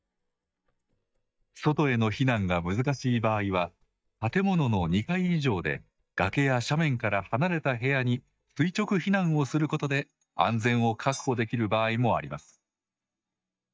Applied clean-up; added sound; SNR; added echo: neural mask model DeepFilterNet 3.